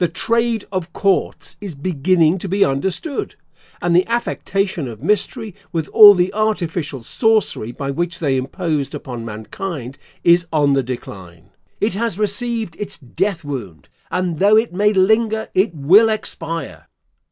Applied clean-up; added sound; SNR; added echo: none; none; none; none.